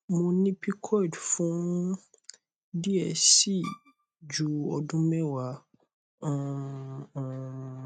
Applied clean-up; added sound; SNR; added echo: neural mask model RNNoise.